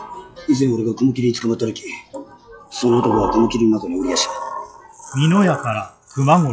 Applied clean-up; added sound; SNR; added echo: classical method log-MMSE.